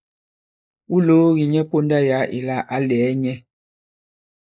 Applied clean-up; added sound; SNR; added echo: neural mask model Resemble Enhance denoiser.